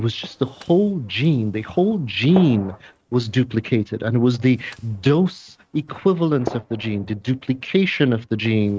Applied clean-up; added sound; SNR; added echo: neural mask model RNNoise.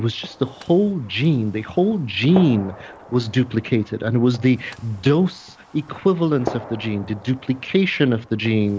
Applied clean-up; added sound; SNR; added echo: none; Gunshot, gunfire; 17 dB; none.